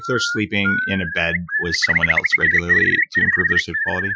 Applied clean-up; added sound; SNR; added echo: classical method Wiener filter.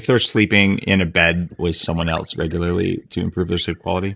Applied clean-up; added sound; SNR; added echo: neural mask model DeepFilterNet 3.